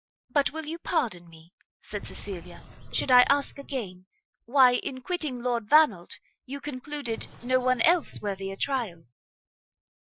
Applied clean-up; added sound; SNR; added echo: classical method Wiener filter.